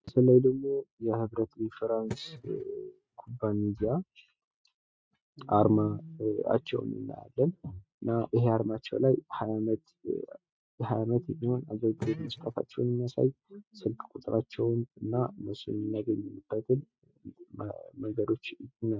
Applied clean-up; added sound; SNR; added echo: neural mask model RNNoise.